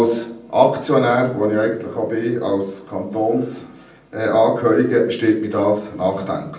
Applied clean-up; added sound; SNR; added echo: none; none; none; reverberation time 0.6 s.